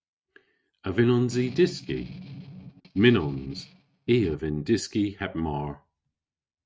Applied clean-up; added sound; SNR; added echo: neural mask model RNNoise.